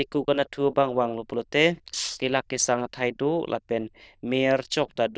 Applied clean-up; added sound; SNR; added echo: neural diffusion model UNIVERSE++.